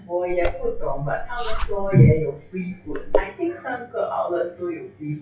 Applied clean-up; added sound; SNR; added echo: classical method WPE with log-MMSE.